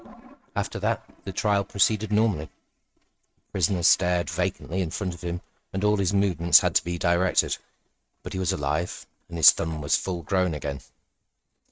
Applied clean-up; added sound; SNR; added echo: neural mask model RNNoise.